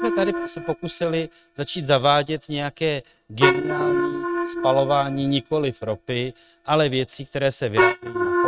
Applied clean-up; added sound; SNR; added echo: neural mask model RNNoise.